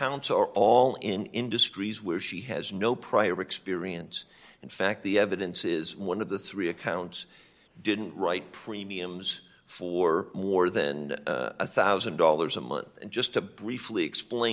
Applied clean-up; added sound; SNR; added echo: none; none; none; none.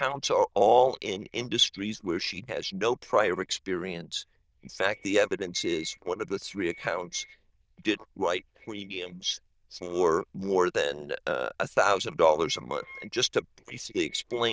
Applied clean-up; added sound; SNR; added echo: neural diffusion model UNIVERSE++.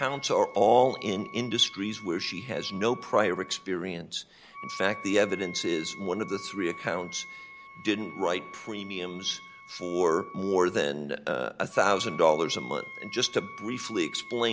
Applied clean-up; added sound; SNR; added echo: none; Wind instrument, woodwind instrument; 16 dB; none.